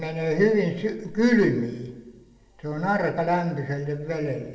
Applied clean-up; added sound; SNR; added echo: none; none; none; reverberation time 0.8 s.